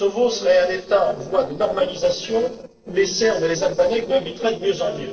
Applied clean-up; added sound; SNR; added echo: neural separator model SepFormer DNS4.